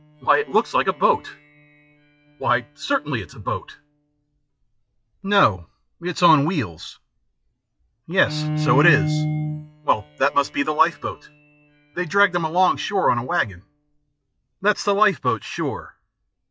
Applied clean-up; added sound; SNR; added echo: classical method log-MMSE.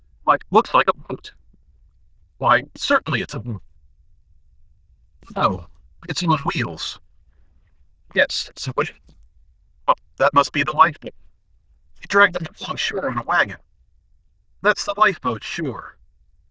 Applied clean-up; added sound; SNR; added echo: neural diffusion model UNIVERSE++.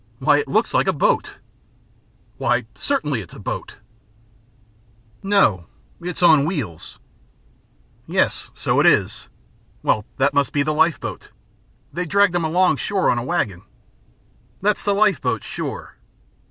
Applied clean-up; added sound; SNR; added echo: none; none; none; none.